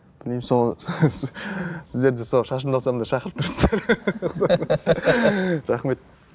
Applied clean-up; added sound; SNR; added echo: none; none; none; none.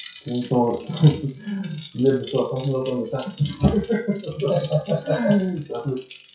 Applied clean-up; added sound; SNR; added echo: classical method WPE with log-MMSE.